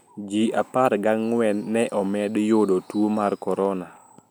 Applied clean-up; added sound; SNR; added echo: none; none; none; none.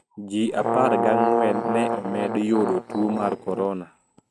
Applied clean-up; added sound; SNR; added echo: neural mask model RNNoise.